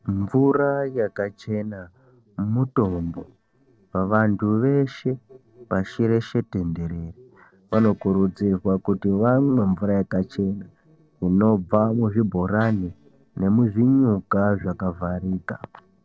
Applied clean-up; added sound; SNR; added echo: neural separator model SepFormer DNS4.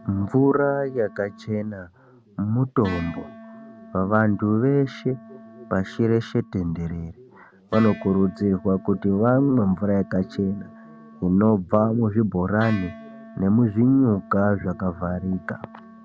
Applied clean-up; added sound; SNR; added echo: none; Wind instrument, woodwind instrument; 20 dB; none.